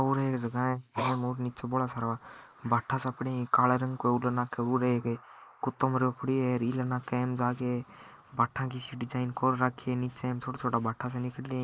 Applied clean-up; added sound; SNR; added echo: neural mask model Resemble Enhance denoiser.